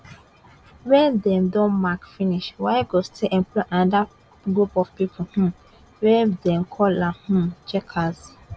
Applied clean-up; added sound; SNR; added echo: none; none; none; none.